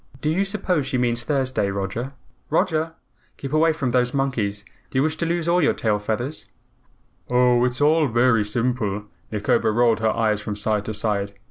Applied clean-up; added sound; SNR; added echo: none; none; none; none.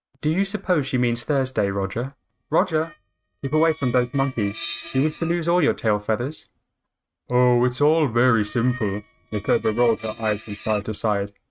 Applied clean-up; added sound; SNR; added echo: neural mask model RNNoise.